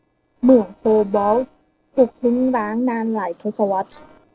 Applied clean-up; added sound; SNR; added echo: neural separator model SepFormer DNS4.